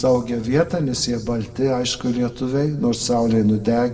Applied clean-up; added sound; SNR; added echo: none; none; none; reverberation time 1.0 s.